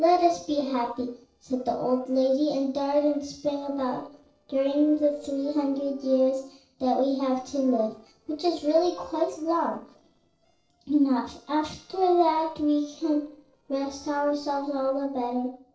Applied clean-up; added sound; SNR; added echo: neural separator model SepFormer DNS4.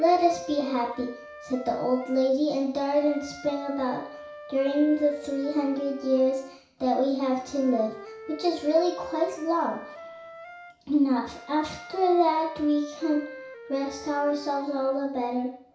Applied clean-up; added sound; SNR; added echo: none; Wind instrument, woodwind instrument; 16 dB; reverberation time 0.6 s.